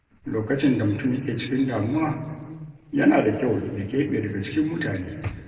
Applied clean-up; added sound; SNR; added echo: neural separator model SepFormer DNS4.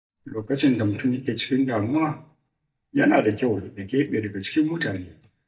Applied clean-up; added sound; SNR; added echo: neural mask model DeepFilterNet 3.